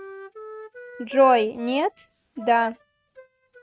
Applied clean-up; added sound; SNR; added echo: neural mask model RNNoise.